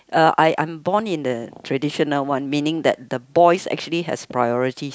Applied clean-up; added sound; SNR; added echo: none; none; none; none.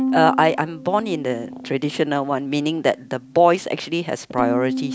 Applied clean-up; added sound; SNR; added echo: none; Bowed string instrument; 8 dB; none.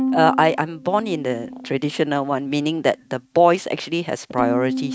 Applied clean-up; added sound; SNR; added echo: neural mask model RNNoise.